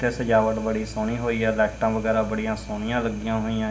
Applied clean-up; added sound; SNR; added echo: none; none; none; reverberation time 0.6 s.